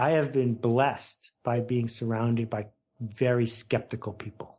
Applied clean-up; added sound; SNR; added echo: none; Cowbell; 16 dB; none.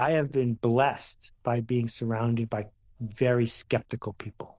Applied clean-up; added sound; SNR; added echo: neural diffusion model UNIVERSE++.